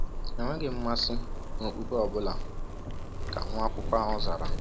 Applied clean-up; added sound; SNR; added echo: none; Zipper (clothing); -2 dB; none.